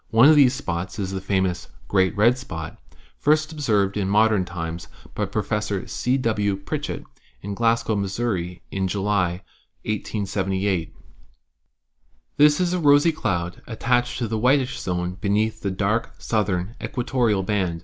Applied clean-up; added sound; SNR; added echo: none; none; none; none.